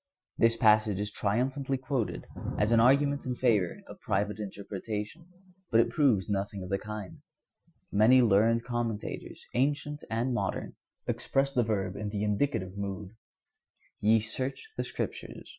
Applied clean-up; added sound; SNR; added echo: classical method Wiener filter.